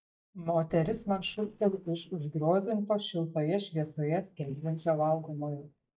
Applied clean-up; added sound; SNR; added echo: neural mask model DeepFilterNet 3.